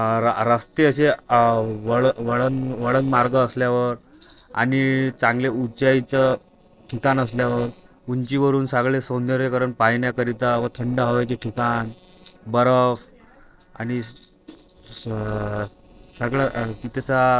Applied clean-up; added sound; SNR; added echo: neural separator model SepFormer DNS4.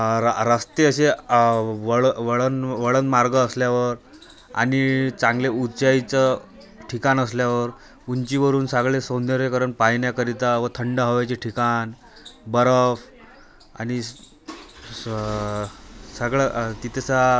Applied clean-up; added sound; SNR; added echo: none; none; none; none.